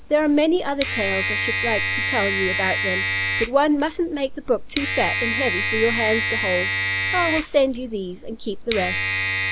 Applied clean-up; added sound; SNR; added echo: none; Domestic sounds, home sounds; 1 dB; none.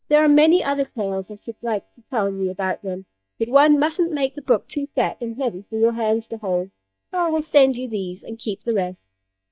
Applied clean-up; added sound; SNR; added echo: neural mask model DeepFilterNet 3.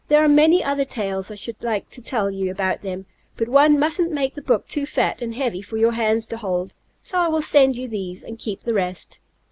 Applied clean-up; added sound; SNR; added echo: none; none; none; none.